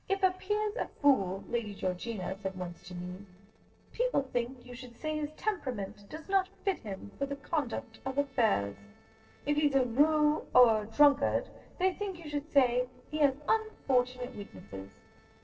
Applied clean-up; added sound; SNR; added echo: neural separator model SepFormer DNS4.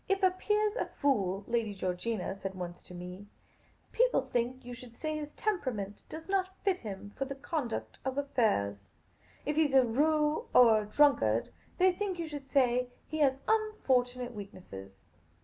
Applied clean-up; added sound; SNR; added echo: none; none; none; none.